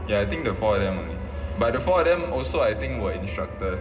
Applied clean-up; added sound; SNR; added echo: none; Wind instrument, woodwind instrument; 19 dB; reverberation time 0.2 s.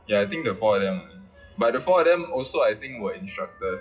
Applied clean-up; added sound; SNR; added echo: classical method WPE with log-MMSE.